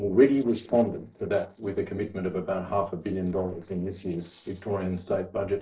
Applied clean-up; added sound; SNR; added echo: neural separator model SepFormer DNS4.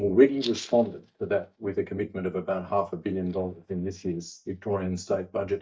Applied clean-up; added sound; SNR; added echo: neural mask model DeepFilterNet 3.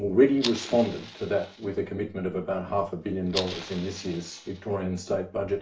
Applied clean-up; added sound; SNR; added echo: none; Fire; 13 dB; reverberation time 0.3 s.